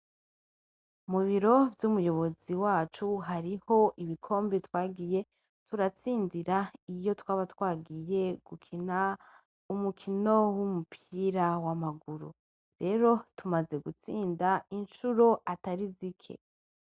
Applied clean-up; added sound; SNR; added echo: none; none; none; none.